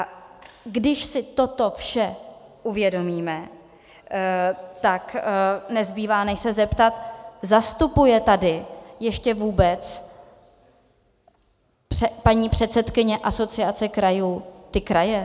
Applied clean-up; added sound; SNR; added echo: none; none; none; none.